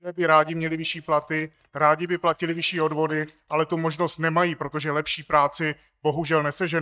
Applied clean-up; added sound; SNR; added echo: neural mask model DeepFilterNet 3.